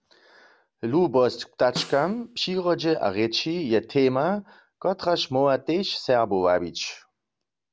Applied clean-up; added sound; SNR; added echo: none; Snare drum; 17 dB; none.